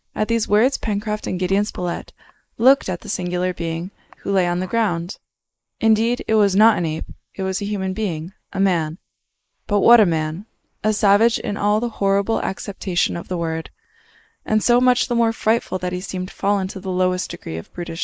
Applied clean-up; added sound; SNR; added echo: neural mask model Resemble Enhance denoiser.